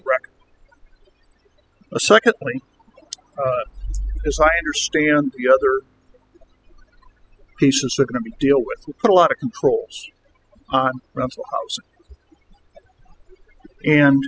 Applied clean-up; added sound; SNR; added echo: classical method spectral subtraction.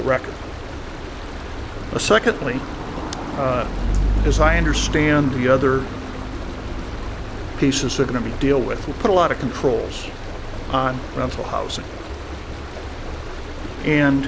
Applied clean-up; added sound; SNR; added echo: none; Stream; 5 dB; none.